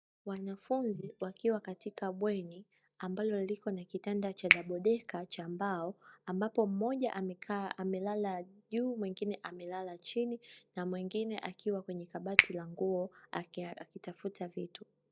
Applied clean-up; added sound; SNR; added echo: neural mask model DeepFilterNet 3.